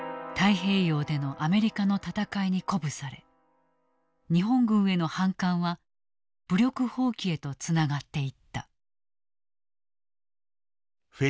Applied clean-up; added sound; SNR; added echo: none; none; none; none.